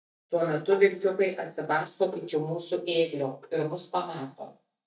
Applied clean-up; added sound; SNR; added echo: neural mask model DeepFilterNet 3.